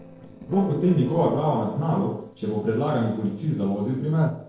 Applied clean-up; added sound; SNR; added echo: neural separator model SepFormer DNS4.